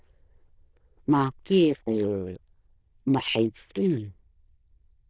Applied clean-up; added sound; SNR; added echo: neural diffusion model UNIVERSE++.